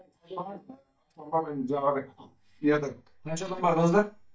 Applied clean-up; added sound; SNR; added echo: neural mask model DeepFilterNet 3.